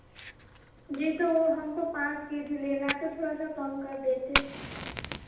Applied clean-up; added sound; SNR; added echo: none; Fire; 5 dB; reverberation time 0.9 s.